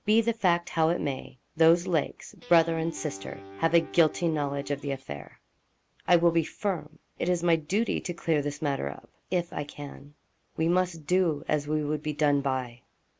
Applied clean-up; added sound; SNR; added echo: none; Guitar; 17 dB; none.